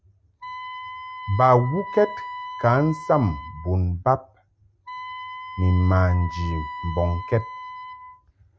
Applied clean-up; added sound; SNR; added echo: none; Wind instrument, woodwind instrument; 12 dB; none.